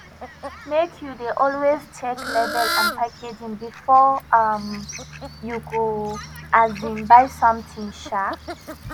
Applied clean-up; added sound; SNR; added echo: none; Fowl; 11 dB; none.